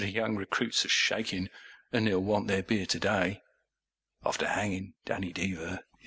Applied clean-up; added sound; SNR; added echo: none; none; none; none.